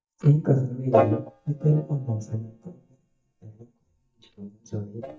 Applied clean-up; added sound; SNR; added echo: neural mask model DeepFilterNet 3.